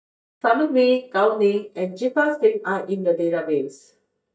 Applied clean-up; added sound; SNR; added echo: neural mask model DeepFilterNet 3.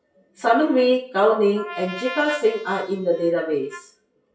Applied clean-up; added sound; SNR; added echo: classical method WPE with log-MMSE.